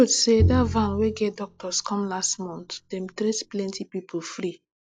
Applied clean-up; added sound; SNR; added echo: classical method log-MMSE.